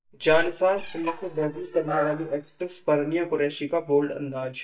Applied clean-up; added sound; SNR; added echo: neural mask model DeepFilterNet 3.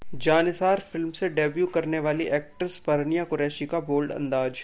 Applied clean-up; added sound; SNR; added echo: none; none; none; none.